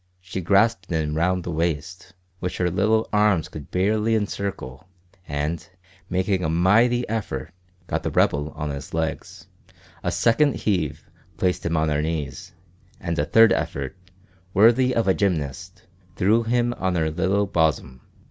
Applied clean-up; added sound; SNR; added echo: none; none; none; none.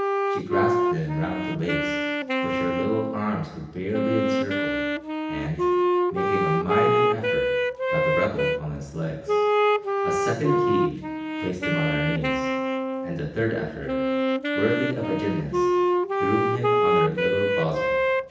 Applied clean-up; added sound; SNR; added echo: none; Wind instrument, woodwind instrument; -5 dB; reverberation time 0.9 s.